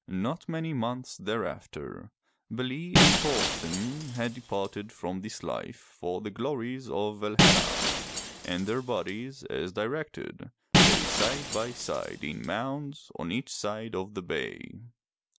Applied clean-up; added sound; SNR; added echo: none; Shatter; -4 dB; none.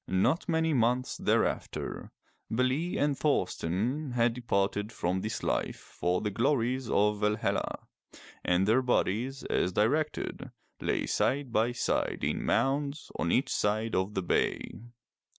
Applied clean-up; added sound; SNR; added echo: none; none; none; none.